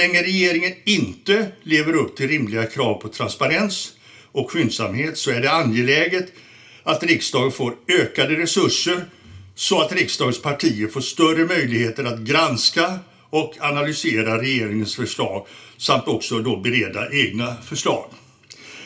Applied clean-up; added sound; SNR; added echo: none; none; none; reverberation time 0.2 s.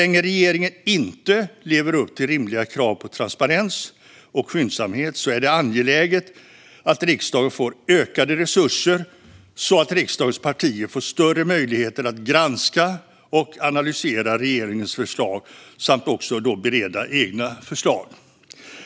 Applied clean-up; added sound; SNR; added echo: none; none; none; none.